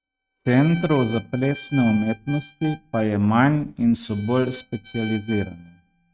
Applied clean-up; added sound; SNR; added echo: neural mask model RNNoise.